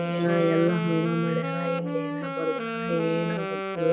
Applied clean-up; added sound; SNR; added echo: none; Wind instrument, woodwind instrument; 4 dB; none.